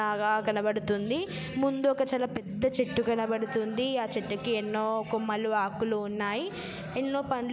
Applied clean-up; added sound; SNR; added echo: none; none; none; none.